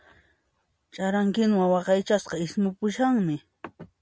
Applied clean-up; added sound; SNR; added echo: none; none; none; none.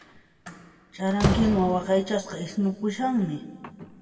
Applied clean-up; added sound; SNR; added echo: none; Slam; 7 dB; reverberation time 1.8 s.